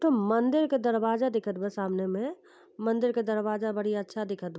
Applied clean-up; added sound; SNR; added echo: none; none; none; none.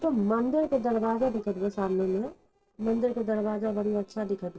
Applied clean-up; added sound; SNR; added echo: neural separator model SepFormer DNS4.